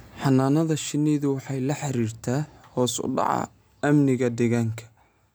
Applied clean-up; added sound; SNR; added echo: none; none; none; none.